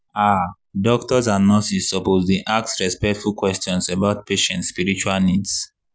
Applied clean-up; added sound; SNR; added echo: none; none; none; none.